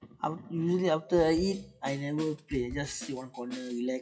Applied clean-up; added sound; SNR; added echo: classical method WPE with log-MMSE.